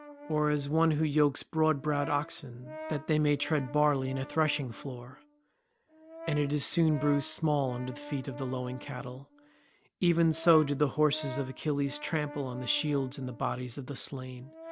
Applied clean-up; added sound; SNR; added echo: none; Brass instrument; 16 dB; none.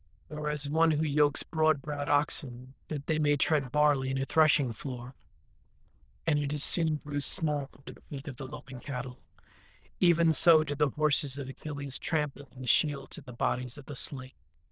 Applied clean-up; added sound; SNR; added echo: neural diffusion model UNIVERSE++.